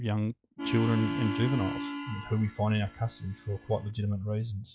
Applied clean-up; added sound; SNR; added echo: classical method log-MMSE.